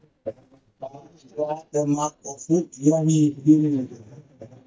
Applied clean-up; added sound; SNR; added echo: neural mask model DeepFilterNet 3.